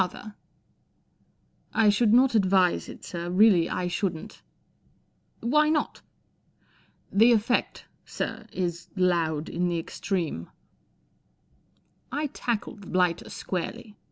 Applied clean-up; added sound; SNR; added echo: none; none; none; none.